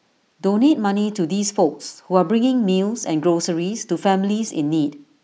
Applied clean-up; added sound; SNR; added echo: none; none; none; none.